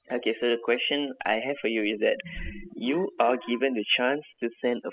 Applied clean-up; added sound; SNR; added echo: classical method spectral subtraction.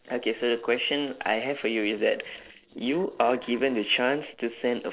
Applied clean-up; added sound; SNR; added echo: neural separator model SepFormer DNS4.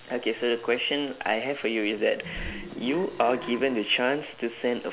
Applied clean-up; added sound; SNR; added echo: none; Burping, eructation; 11 dB; none.